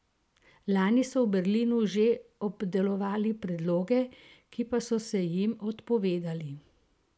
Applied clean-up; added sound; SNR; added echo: none; none; none; none.